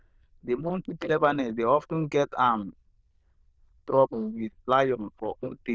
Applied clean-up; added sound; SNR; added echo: neural diffusion model UNIVERSE++.